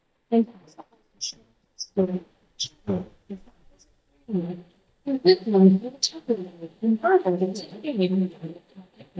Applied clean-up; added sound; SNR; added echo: neural mask model DeepFilterNet 3.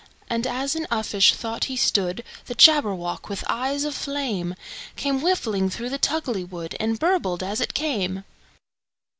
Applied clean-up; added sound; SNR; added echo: none; none; none; none.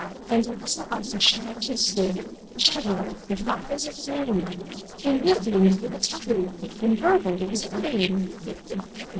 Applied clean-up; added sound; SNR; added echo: neural separator model SepFormer DNS4.